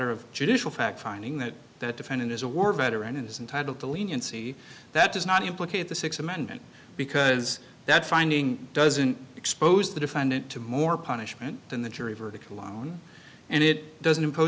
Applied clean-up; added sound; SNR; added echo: none; none; none; none.